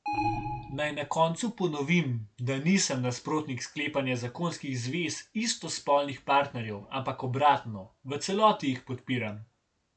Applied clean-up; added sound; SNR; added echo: none; Alarm; 5 dB; none.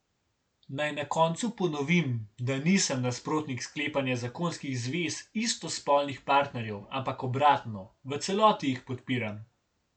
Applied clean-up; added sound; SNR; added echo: none; none; none; none.